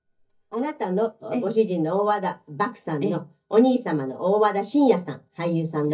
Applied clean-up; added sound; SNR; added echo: neural mask model DeepFilterNet 3.